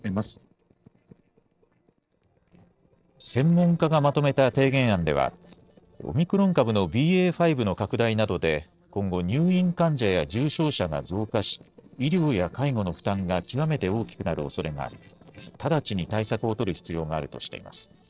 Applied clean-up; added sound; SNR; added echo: neural separator model SepFormer DNS4.